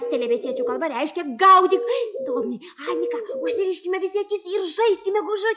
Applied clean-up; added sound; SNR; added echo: classical method log-MMSE.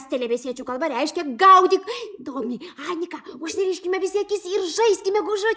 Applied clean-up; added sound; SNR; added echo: neural mask model Resemble Enhance denoiser.